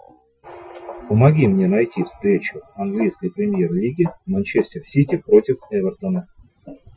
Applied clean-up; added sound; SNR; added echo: classical method Wiener filter.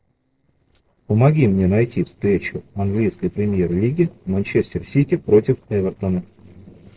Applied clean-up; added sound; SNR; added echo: neural separator model SepFormer DNS4.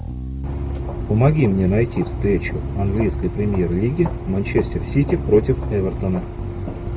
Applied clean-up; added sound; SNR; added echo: none; Bass guitar; 8 dB; none.